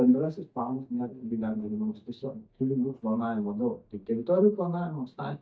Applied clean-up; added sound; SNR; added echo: neural mask model DeepFilterNet 3.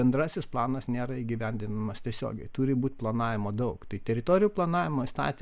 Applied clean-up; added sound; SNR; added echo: none; none; none; none.